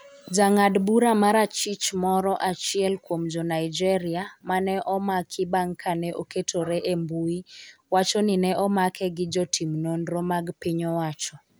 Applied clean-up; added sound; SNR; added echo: none; none; none; none.